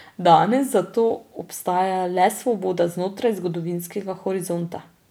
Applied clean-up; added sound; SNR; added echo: none; none; none; none.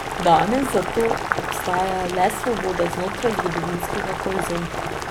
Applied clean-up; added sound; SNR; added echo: none; Boiling; 3 dB; none.